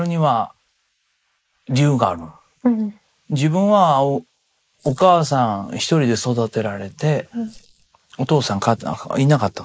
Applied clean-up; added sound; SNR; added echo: neural mask model Resemble Enhance denoiser.